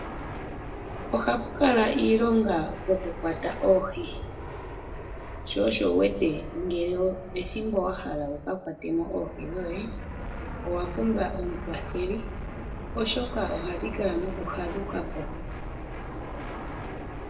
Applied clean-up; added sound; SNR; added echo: none; Fixed-wing aircraft, airplane; 7 dB; reverberation time 0.5 s.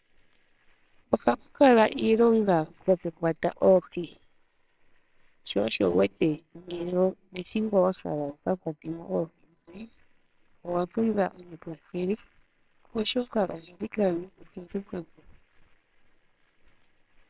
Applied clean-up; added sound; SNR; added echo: neural separator model SepFormer WHAMR!.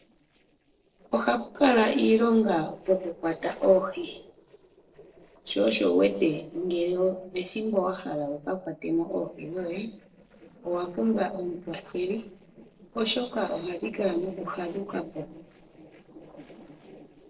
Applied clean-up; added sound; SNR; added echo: neural separator model SepFormer DNS4.